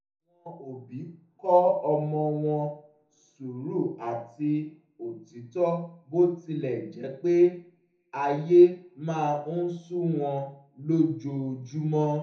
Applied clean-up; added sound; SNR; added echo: none; none; none; reverberation time 0.6 s.